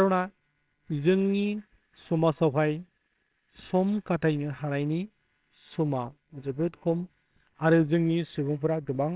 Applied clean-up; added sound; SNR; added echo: neural separator model SepFormer WHAMR!.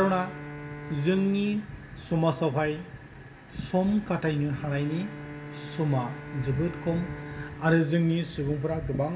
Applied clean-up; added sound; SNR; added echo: none; Bowed string instrument; 15 dB; reverberation time 0.6 s.